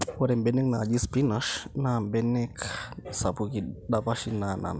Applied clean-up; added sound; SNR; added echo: none; none; none; none.